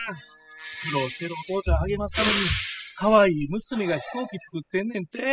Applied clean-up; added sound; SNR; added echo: classical method spectral subtraction.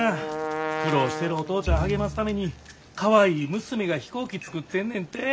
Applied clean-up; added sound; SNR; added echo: none; none; none; none.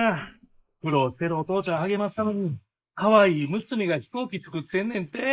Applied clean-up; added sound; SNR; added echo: neural mask model Resemble Enhance denoiser.